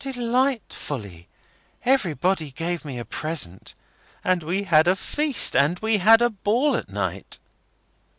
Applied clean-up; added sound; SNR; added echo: none; none; none; none.